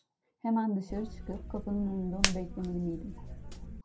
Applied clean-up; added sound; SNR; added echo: none; Hands; 3 dB; reverberation time 0.2 s.